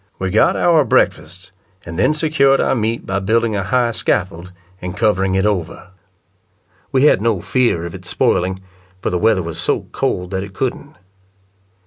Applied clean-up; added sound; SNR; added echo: none; none; none; none.